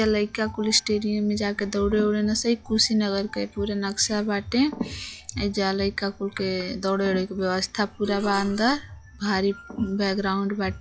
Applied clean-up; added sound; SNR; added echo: classical method log-MMSE.